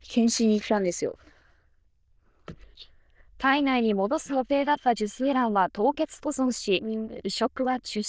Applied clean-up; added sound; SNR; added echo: neural diffusion model UNIVERSE++.